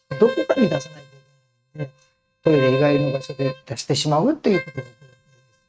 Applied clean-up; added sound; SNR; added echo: neural mask model RNNoise.